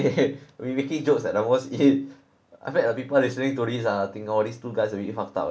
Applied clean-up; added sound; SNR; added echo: none; none; none; none.